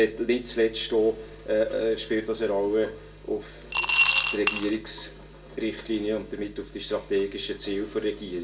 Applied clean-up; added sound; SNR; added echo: none; Coin (dropping) / Glass; -5 dB; reverberation time 0.2 s.